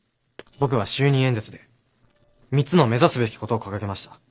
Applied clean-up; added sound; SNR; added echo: neural separator model SepFormer DNS4.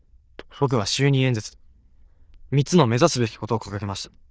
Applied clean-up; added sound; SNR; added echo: neural diffusion model UNIVERSE++.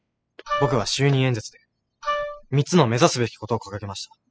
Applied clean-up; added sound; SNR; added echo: classical method spectral subtraction.